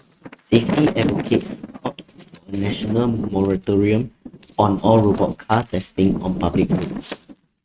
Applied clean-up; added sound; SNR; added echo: neural mask model RNNoise.